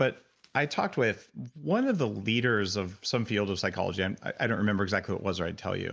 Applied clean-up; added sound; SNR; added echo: none; none; none; none.